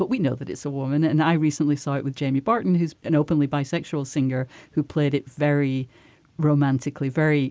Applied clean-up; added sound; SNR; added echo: none; none; none; none.